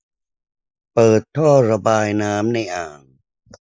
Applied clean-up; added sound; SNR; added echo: neural mask model Resemble Enhance denoiser.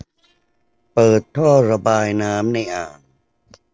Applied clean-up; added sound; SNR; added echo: neural separator model SepFormer DNS4.